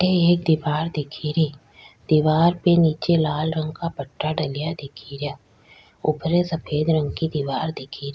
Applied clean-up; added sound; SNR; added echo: none; none; none; none.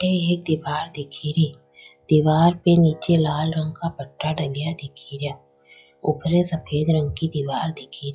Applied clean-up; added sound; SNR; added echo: classical method log-MMSE.